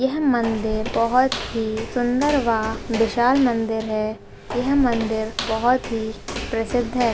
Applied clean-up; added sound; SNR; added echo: none; Walk, footsteps; 10 dB; none.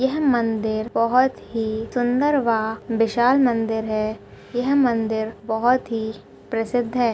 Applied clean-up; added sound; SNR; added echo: none; none; none; none.